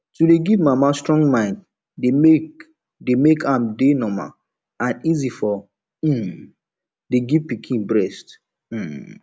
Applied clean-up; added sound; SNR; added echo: none; none; none; none.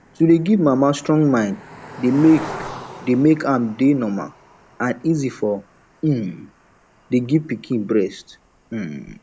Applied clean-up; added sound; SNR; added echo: none; Cricket; 19 dB; none.